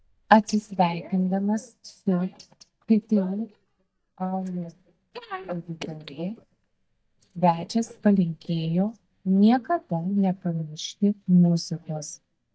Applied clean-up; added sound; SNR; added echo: neural mask model DeepFilterNet 3.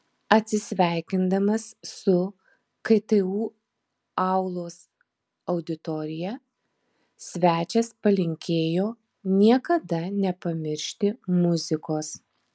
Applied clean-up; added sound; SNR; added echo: none; none; none; none.